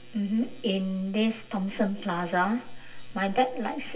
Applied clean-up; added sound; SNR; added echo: none; none; none; reverberation time 0.2 s.